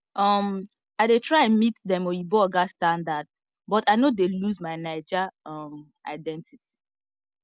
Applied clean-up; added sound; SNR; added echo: none; none; none; none.